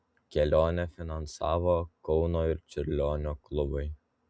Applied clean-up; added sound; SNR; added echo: none; none; none; none.